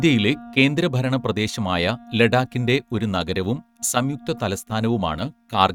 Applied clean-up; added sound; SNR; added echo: neural mask model RNNoise.